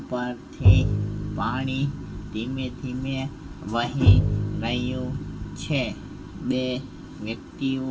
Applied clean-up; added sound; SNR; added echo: none; Bowed string instrument; -3 dB; reverberation time 0.2 s.